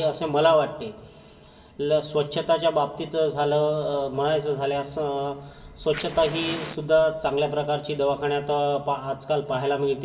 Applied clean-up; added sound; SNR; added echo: none; Fire; 15 dB; reverberation time 2.1 s.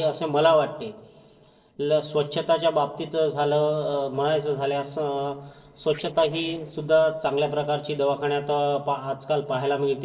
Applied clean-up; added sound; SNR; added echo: neural separator model SepFormer DNS4.